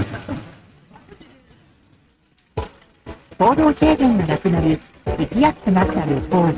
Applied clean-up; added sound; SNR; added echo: neural mask model RNNoise.